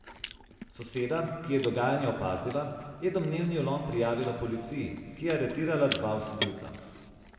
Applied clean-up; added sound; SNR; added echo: none; Chewing, mastication; 11 dB; reverberation time 2.0 s.